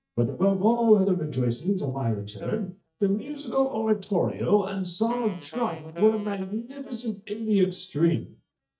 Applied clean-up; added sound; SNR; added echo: neural mask model DeepFilterNet 3.